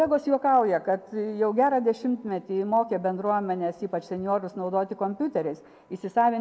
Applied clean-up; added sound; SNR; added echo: none; none; none; none.